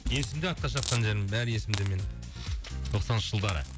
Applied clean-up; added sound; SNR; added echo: none; Hiss; 13 dB; none.